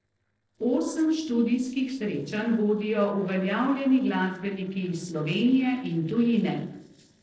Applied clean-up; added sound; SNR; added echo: neural separator model SepFormer DNS4.